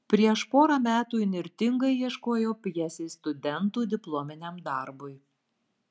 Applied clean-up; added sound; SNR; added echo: none; none; none; none.